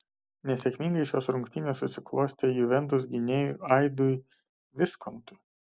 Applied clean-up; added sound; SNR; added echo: none; none; none; none.